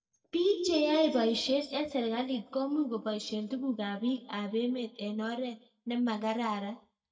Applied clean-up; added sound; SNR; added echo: neural mask model DeepFilterNet 3.